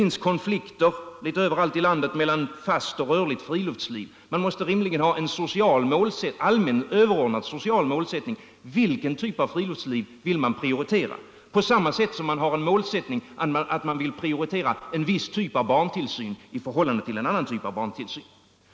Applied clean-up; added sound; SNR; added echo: none; none; none; none.